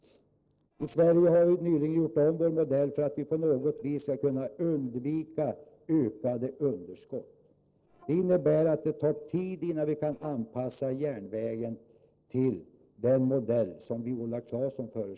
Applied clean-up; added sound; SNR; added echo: neural separator model SepFormer DNS4.